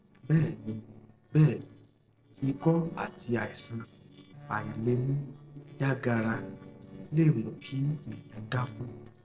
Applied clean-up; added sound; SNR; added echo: neural separator model SepFormer DNS4.